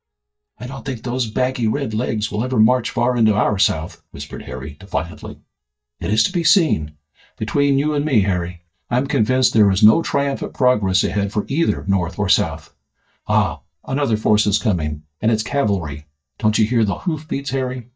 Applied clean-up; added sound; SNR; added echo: neural mask model DeepFilterNet 3.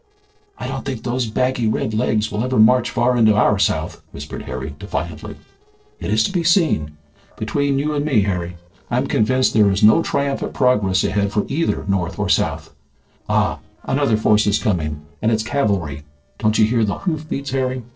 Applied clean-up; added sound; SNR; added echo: neural separator model SepFormer DNS4.